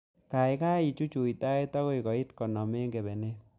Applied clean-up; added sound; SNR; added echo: none; none; none; none.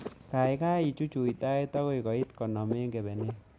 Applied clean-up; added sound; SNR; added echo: none; Frog; 13 dB; none.